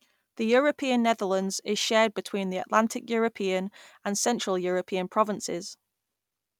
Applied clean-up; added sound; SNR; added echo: none; none; none; none.